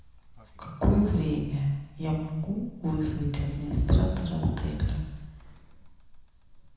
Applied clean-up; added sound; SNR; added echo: none; Sliding door; 19 dB; reverberation time 1.0 s.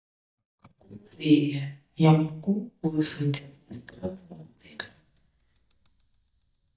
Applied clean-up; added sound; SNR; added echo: neural mask model DeepFilterNet 3.